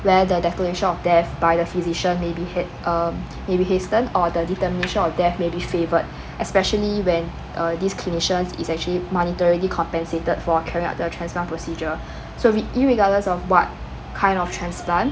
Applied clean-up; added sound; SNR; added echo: none; none; none; none.